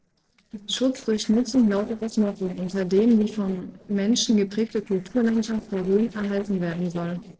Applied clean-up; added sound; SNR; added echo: neural separator model SepFormer DNS4.